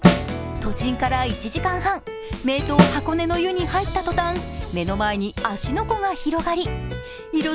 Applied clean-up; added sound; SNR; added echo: none; Snare drum; 1 dB; none.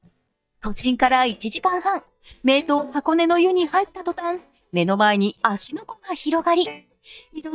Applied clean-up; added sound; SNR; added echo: neural mask model DeepFilterNet 3.